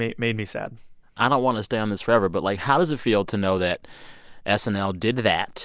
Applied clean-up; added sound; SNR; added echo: none; none; none; none.